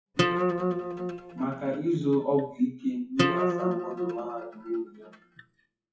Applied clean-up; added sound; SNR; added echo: classical method WPE with log-MMSE.